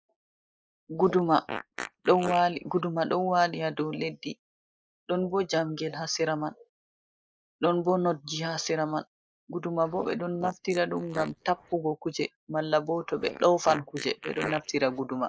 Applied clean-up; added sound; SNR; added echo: neural mask model Resemble Enhance denoiser.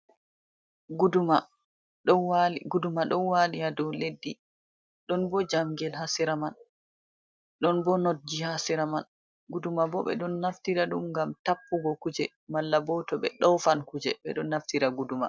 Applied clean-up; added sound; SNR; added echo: none; none; none; none.